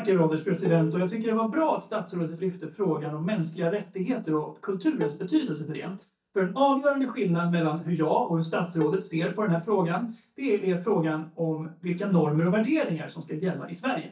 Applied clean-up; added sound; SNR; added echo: neural mask model DeepFilterNet 3.